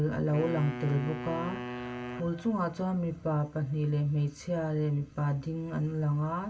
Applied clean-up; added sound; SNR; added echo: none; Wind instrument, woodwind instrument; 10 dB; reverberation time 0.2 s.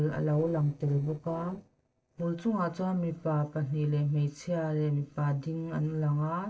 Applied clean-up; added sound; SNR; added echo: neural separator model SepFormer DNS4.